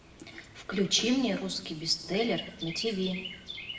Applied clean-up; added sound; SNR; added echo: none; Chirp, tweet; 13 dB; reverberation time 0.8 s.